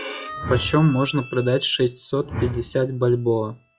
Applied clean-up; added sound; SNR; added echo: classical method log-MMSE.